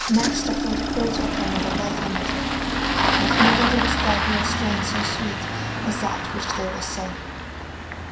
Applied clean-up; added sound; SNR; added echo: none; Engine starting; -4 dB; reverberation time 0.5 s.